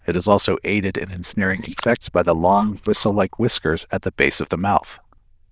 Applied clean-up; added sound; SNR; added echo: neural diffusion model UNIVERSE++.